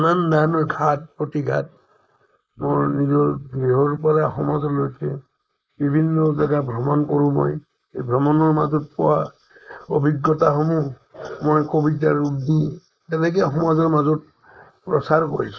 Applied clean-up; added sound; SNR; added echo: neural mask model Resemble Enhance denoiser.